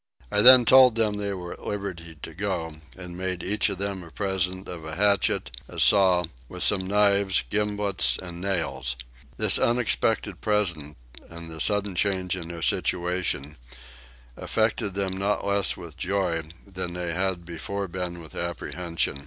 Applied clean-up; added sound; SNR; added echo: none; none; none; none.